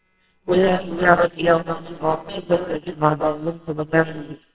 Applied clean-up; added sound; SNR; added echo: neural separator model SepFormer WHAMR!.